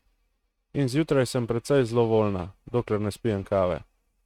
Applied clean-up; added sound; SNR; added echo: neural mask model RNNoise.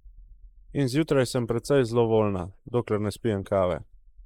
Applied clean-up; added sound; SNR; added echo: neural mask model Resemble Enhance denoiser.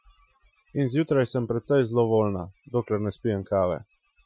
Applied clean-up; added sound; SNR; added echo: classical method Wiener filter.